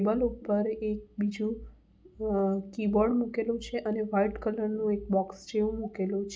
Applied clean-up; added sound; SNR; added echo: none; none; none; none.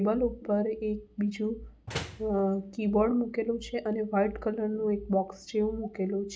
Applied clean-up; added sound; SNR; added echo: none; Slam; 11 dB; none.